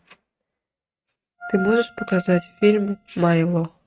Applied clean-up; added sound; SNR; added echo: neural mask model RNNoise.